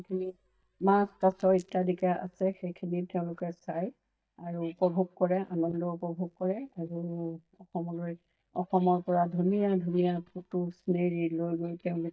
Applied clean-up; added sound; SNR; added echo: neural mask model DeepFilterNet 3.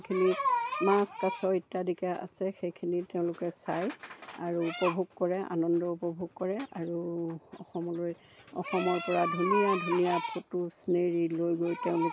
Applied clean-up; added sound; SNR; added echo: none; none; none; none.